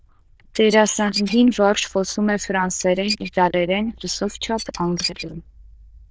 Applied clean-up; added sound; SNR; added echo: neural diffusion model UNIVERSE++.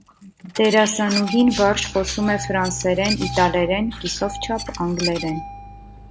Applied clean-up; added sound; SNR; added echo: none; Engine starting + Dishes, pots, and pans / Glass; 11 dB; none.